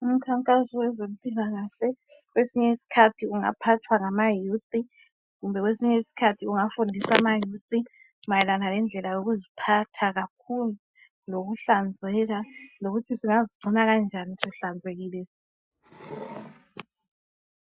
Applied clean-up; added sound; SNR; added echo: classical method Wiener filter.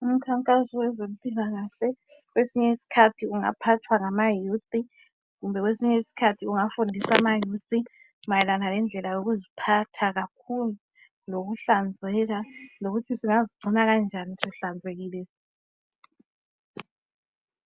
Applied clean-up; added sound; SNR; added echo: none; none; none; none.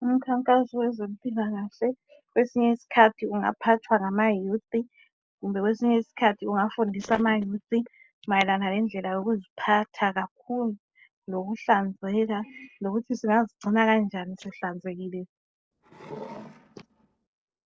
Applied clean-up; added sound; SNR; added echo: neural separator model SepFormer DNS4.